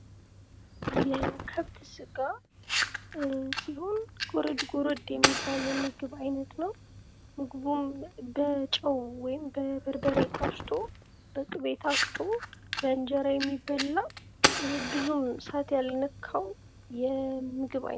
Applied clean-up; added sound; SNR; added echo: none; Fire; 3 dB; none.